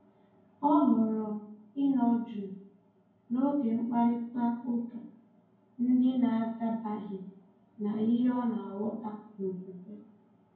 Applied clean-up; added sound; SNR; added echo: none; none; none; reverberation time 0.9 s.